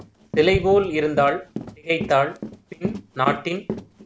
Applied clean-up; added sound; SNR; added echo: none; Explosion + Run; 10 dB; none.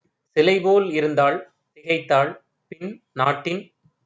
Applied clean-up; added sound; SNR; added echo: none; none; none; none.